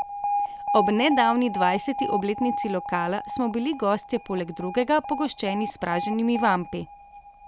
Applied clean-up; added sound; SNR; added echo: none; Alarm; 5 dB; none.